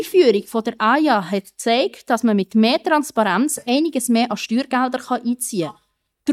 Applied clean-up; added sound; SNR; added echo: neural mask model DeepFilterNet 3.